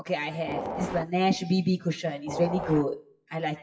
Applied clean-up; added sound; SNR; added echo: classical method WPE with log-MMSE.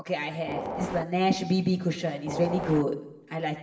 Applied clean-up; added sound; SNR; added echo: none; Train; 5 dB; reverberation time 0.9 s.